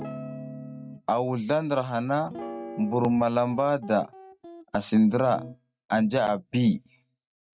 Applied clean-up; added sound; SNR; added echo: neural mask model RNNoise.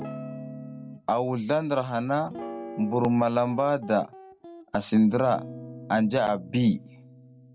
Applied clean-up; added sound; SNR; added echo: none; Guitar; 15 dB; none.